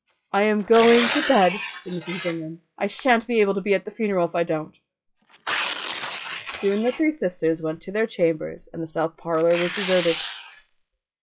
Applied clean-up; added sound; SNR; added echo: classical method log-MMSE.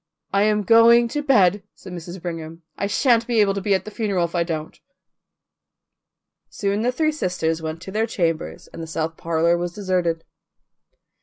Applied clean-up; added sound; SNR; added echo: none; none; none; none.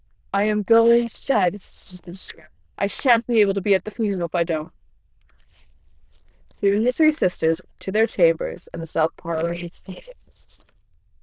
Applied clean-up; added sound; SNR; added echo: neural diffusion model UNIVERSE++.